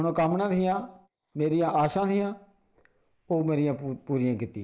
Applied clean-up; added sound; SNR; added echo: neural mask model Resemble Enhance denoiser.